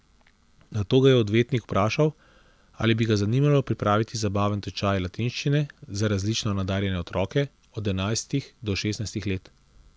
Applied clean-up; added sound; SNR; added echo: none; none; none; none.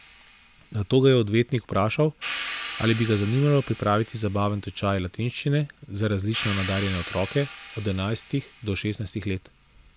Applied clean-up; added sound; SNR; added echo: none; Hi-hat; 12 dB; none.